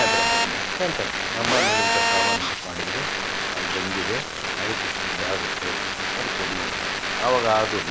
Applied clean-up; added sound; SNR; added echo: none; Telephone; -5 dB; none.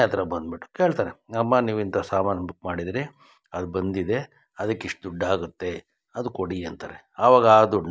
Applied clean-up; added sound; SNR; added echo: none; none; none; none.